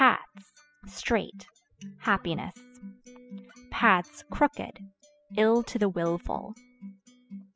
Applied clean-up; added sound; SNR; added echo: classical method spectral subtraction.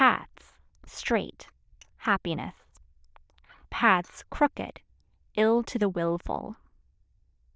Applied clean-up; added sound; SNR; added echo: neural diffusion model UNIVERSE++.